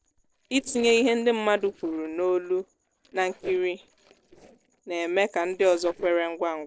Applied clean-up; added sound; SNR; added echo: neural separator model SepFormer DNS4.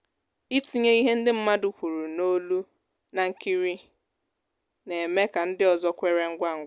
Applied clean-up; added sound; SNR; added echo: none; none; none; none.